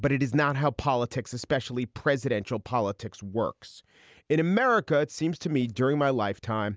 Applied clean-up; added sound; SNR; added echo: none; none; none; none.